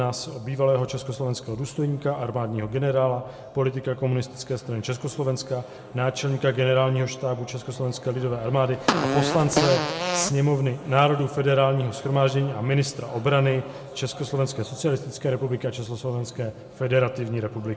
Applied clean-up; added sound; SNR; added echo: none; Fart; 1 dB; reverberation time 1.2 s.